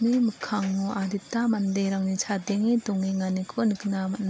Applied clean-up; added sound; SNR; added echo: none; none; none; none.